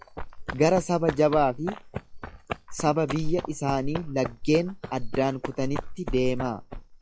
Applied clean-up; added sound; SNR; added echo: classical method log-MMSE.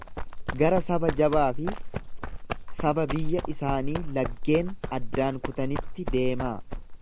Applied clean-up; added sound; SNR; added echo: none; Run; 2 dB; none.